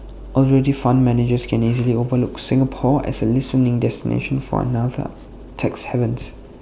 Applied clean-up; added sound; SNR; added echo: none; none; none; none.